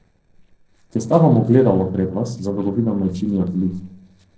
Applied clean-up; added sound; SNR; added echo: neural separator model SepFormer DNS4.